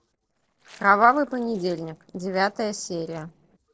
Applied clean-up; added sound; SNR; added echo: neural separator model SepFormer DNS4.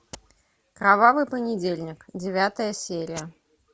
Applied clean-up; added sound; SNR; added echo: none; none; none; none.